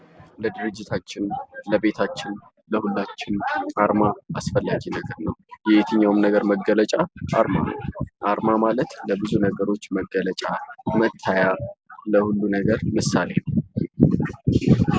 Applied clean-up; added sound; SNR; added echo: none; none; none; none.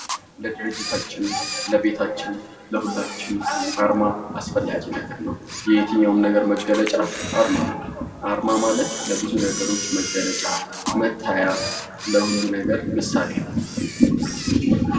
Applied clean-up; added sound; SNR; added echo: none; Camera; 11 dB; reverberation time 1.7 s.